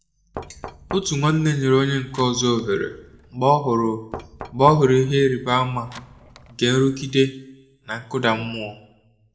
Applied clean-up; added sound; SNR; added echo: none; Knock; 18 dB; reverberation time 0.6 s.